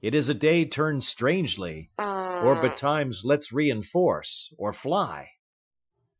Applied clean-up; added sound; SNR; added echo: classical method Wiener filter.